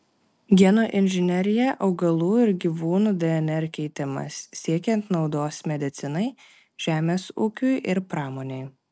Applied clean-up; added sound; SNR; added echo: none; none; none; none.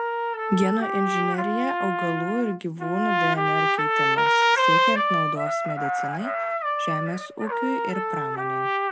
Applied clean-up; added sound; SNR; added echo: none; Trumpet; -5 dB; none.